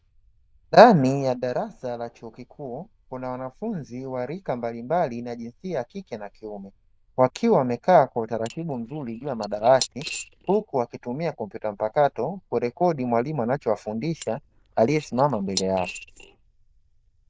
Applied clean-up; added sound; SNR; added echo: neural diffusion model UNIVERSE++.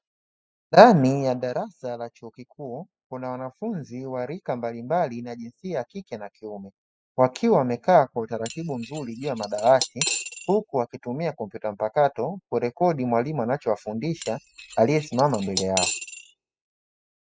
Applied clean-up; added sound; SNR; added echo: classical method spectral subtraction.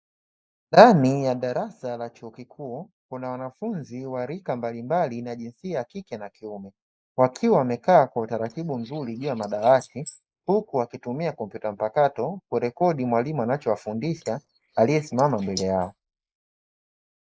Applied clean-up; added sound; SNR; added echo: neural mask model Resemble Enhance denoiser.